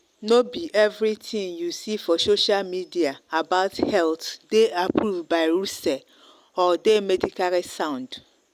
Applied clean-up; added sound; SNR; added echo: none; none; none; none.